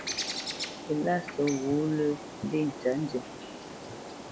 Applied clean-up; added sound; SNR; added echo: none; Bird; 8 dB; none.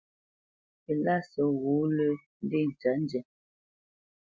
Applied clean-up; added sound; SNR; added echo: none; none; none; none.